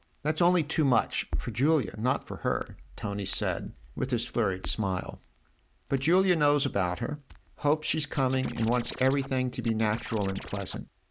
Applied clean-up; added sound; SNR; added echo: none; Crackle + Scratching (performance technique); 14 dB; none.